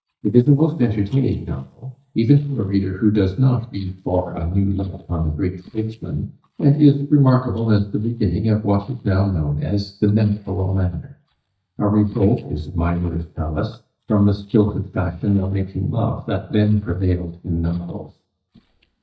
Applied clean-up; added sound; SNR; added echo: neural mask model DeepFilterNet 3.